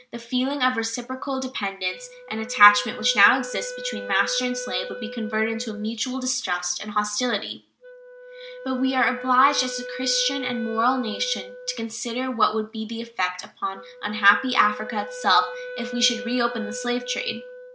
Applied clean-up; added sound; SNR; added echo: none; Wind instrument, woodwind instrument; 13 dB; none.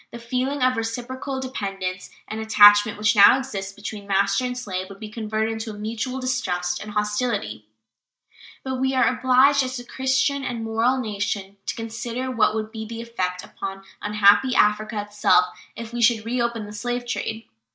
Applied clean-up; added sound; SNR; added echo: neural mask model Resemble Enhance denoiser.